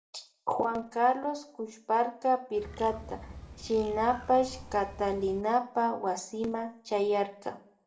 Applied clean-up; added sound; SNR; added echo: none; Bird; 15 dB; reverberation time 0.4 s.